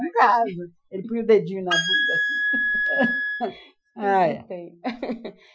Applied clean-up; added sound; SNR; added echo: classical method Wiener filter.